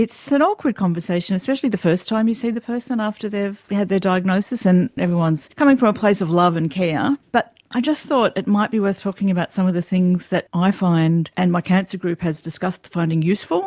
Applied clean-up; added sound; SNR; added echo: none; none; none; none.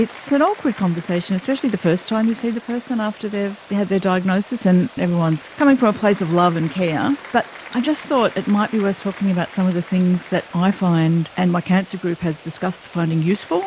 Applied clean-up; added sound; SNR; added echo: none; Stream + Applause; 19 dB; none.